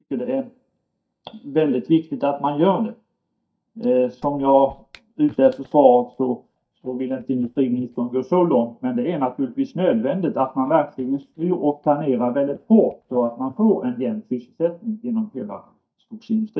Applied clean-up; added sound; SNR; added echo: neural mask model DeepFilterNet 3.